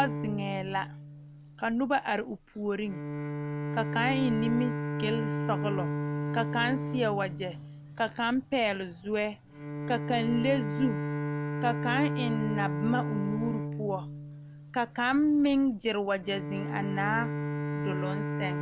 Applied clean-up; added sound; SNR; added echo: none; Bowed string instrument; 3 dB; none.